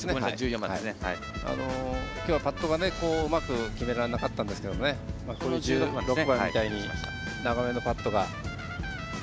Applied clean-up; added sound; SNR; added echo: none; none; none; none.